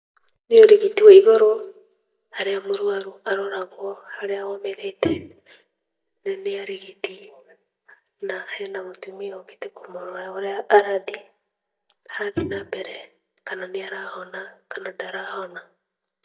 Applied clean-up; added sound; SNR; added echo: neural mask model DeepFilterNet 3.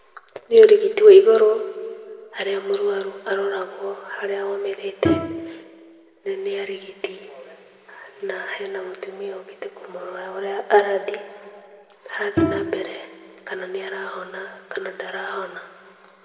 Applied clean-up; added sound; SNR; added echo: none; Bowed string instrument; 7 dB; reverberation time 1.8 s.